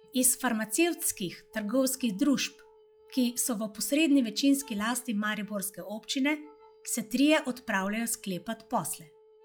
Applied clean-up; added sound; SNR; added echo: classical method log-MMSE.